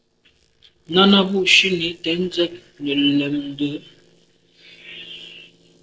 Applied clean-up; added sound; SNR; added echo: neural separator model SepFormer DNS4.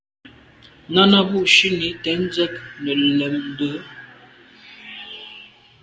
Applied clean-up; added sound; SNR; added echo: none; none; none; none.